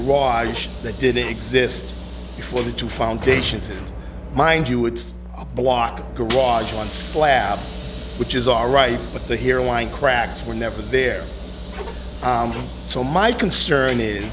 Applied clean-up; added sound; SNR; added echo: none; Sliding door / Hiss; 9 dB; none.